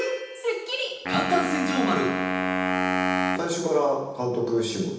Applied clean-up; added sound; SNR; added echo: none; Wind instrument, woodwind instrument; 2 dB; reverberation time 0.9 s.